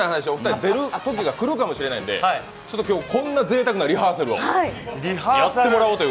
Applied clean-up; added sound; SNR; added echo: none; none; none; none.